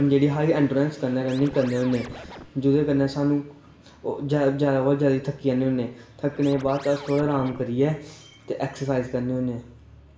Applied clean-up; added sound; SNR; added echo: none; Scratching (performance technique); 18 dB; reverberation time 0.5 s.